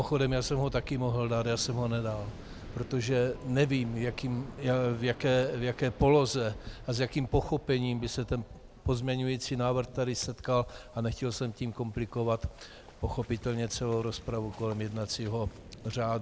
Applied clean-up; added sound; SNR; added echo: none; Waves, surf; 16 dB; none.